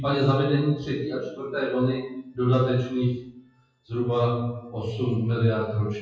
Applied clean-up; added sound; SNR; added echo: classical method WPE with log-MMSE.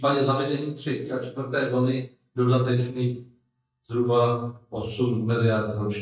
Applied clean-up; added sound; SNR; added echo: neural mask model DeepFilterNet 3.